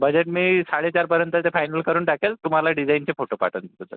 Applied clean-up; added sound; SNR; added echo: none; none; none; none.